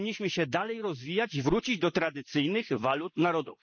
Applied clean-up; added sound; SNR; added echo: neural mask model Resemble Enhance denoiser.